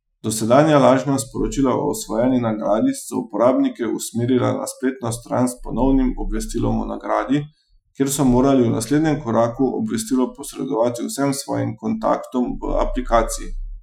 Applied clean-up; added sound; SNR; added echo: classical method Wiener filter.